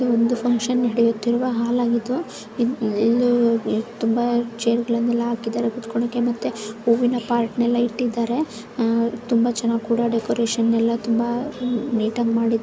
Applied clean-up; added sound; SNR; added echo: none; none; none; none.